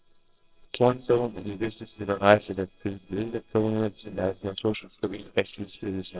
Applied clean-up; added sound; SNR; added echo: neural separator model SepFormer WHAMR!.